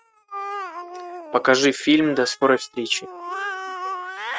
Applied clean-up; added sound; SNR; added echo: neural mask model RNNoise.